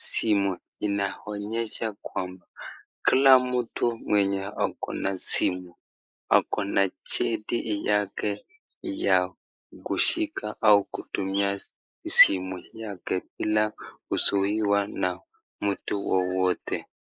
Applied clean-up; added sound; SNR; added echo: neural mask model Resemble Enhance denoiser.